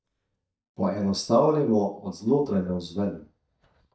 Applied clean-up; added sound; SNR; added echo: neural mask model DeepFilterNet 3.